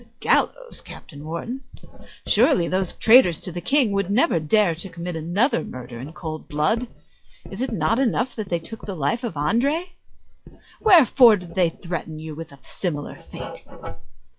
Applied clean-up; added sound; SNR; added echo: classical method log-MMSE.